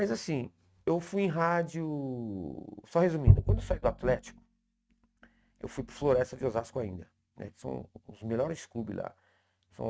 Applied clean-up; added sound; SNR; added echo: neural mask model RNNoise.